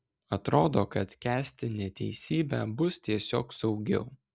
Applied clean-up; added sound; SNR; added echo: none; none; none; none.